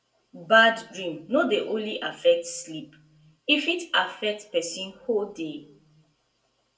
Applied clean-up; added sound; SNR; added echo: none; none; none; reverberation time 0.2 s.